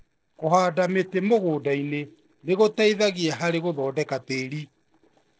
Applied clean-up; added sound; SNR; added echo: neural separator model SepFormer DNS4.